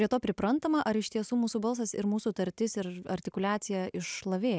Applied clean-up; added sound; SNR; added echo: none; none; none; none.